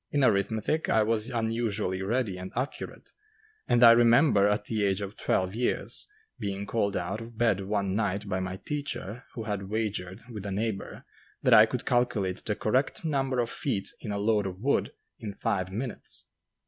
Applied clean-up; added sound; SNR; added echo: none; none; none; none.